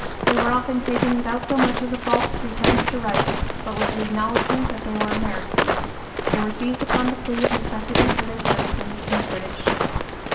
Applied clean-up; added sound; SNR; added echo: none; Walk, footsteps; -3 dB; reverberation time 0.8 s.